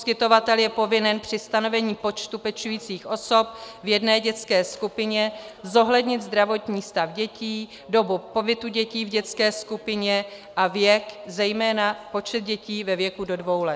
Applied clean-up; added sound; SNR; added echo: none; none; none; none.